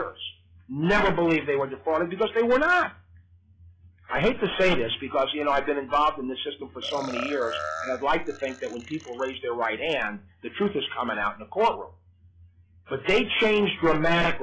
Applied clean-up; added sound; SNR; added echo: classical method log-MMSE.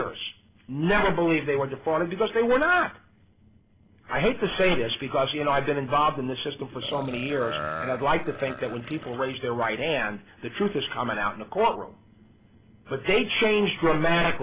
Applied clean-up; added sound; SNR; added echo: neural separator model SepFormer DNS4.